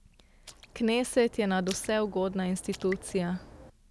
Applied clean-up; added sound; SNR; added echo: none; Raindrop; 17 dB; none.